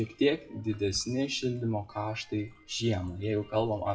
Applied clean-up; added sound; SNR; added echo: classical method WPE with log-MMSE.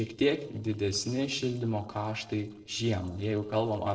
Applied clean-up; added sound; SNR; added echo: neural separator model SepFormer DNS4.